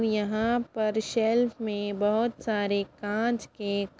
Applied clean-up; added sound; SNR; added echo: none; none; none; none.